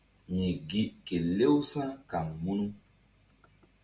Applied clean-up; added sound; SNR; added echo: none; none; none; none.